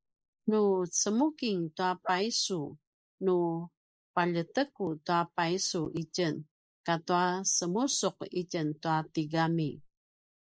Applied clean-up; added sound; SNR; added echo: neural mask model Resemble Enhance denoiser.